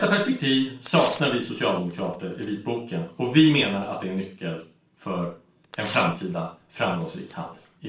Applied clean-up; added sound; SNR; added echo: none; Tearing; 16 dB; reverberation time 0.3 s.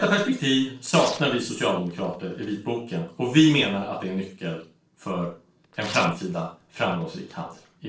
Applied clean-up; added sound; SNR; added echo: neural separator model SepFormer DNS4.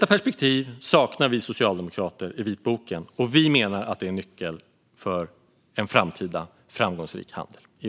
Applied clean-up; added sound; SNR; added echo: none; none; none; none.